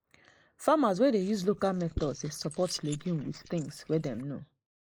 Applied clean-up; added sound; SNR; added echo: neural mask model Resemble Enhance denoiser.